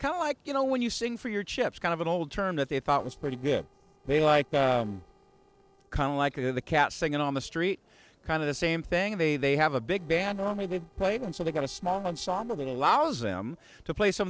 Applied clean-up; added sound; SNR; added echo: neural separator model SepFormer DNS4.